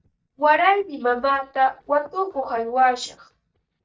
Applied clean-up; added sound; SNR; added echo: neural mask model DeepFilterNet 3.